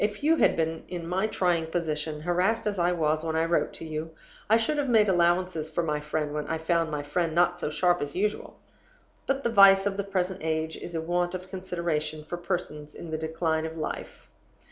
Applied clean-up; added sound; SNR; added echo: none; none; none; none.